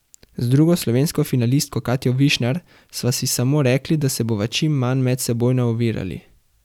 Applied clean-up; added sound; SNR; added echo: none; none; none; none.